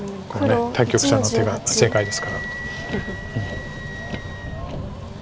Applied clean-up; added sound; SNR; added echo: none; Motor vehicle (road) + Wind instrument, woodwind instrument; 8 dB; none.